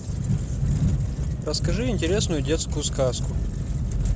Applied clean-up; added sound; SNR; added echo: none; Waves, surf; 19 dB; none.